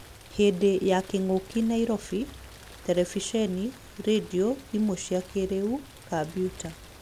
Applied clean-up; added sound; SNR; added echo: none; Rain; 19 dB; none.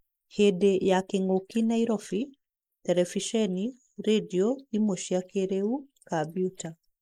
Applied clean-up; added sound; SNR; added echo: neural mask model Resemble Enhance denoiser.